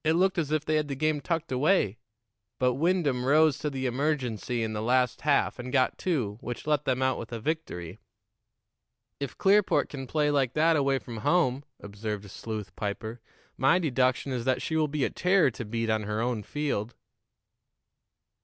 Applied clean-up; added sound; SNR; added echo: none; none; none; none.